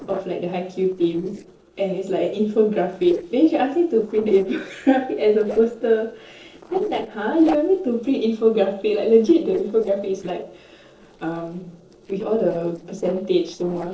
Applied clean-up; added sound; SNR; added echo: neural separator model SepFormer DNS4.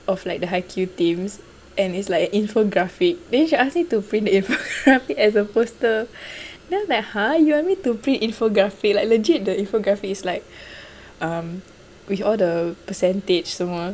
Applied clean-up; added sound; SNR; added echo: none; none; none; none.